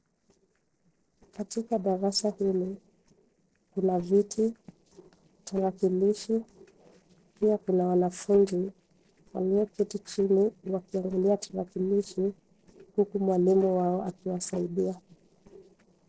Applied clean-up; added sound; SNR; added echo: neural separator model SepFormer DNS4.